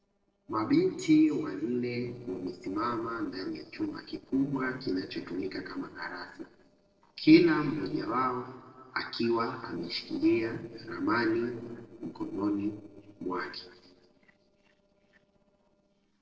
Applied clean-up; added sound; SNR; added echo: neural separator model SepFormer DNS4.